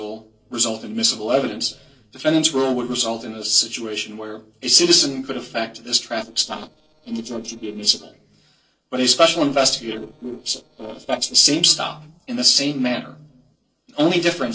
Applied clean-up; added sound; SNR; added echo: neural separator model SepFormer DNS4.